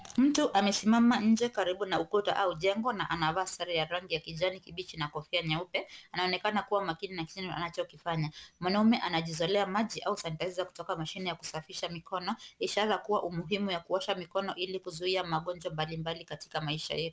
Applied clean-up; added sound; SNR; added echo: none; none; none; none.